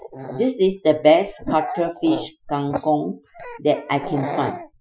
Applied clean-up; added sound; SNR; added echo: classical method Wiener filter.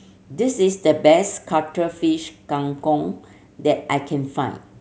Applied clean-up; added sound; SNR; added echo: none; none; none; none.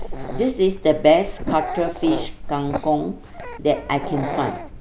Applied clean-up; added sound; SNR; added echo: none; Dog; 8 dB; none.